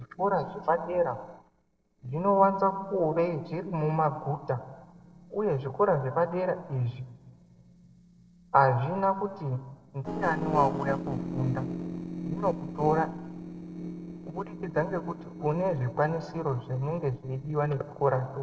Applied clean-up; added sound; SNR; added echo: neural separator model SepFormer DNS4.